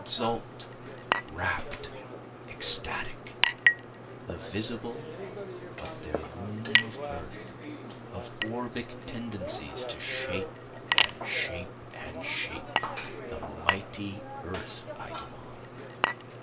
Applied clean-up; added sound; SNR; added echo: none; Chink, clink; -4 dB; reverberation time 0.2 s.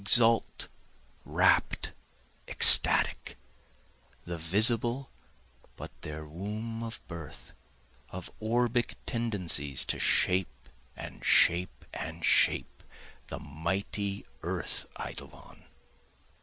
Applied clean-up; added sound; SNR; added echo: none; none; none; none.